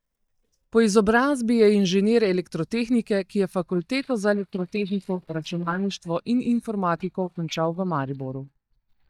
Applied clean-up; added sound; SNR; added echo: neural mask model DeepFilterNet 3.